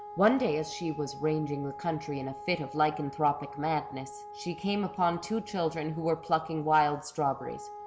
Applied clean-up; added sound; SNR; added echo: none; Wind instrument, woodwind instrument; 14 dB; none.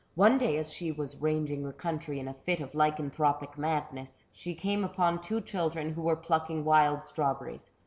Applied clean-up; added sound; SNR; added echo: none; none; none; none.